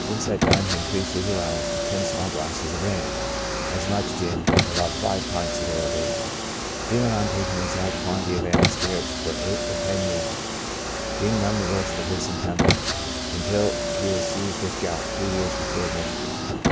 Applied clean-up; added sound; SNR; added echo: none; Car; -3 dB; none.